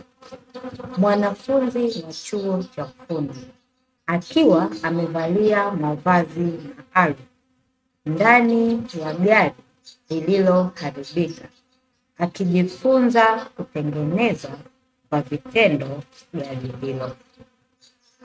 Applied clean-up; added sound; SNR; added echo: neural mask model RNNoise.